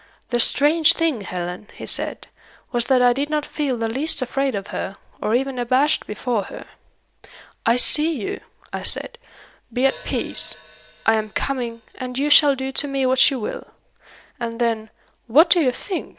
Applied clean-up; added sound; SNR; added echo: neural separator model SepFormer DNS4.